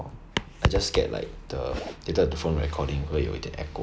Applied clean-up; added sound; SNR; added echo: none; none; none; none.